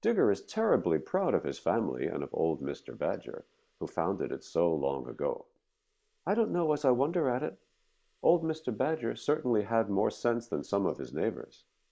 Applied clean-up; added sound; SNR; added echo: neural mask model Resemble Enhance denoiser.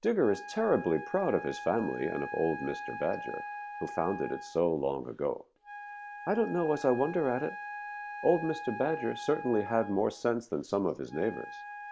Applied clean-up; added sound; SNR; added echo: none; Wind instrument, woodwind instrument; 11 dB; none.